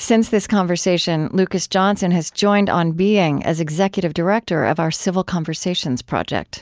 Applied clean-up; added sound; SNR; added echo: none; none; none; none.